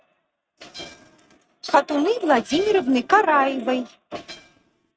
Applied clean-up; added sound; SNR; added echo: neural mask model RNNoise.